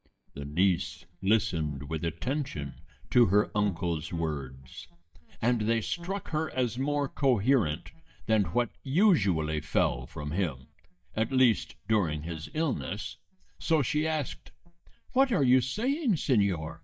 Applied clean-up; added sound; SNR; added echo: neural mask model DeepFilterNet 3.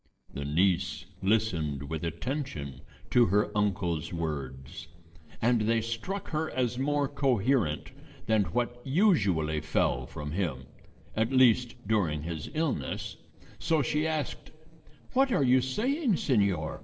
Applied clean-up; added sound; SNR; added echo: neural separator model SepFormer DNS4.